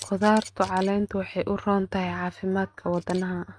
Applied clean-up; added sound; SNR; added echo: neural mask model RNNoise.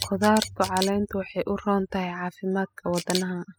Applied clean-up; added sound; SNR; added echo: classical method spectral subtraction.